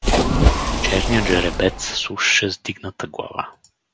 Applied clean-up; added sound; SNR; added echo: none; Splash, splatter; -3 dB; none.